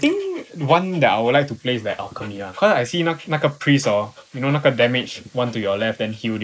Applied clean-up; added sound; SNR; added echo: neural mask model Resemble Enhance denoiser.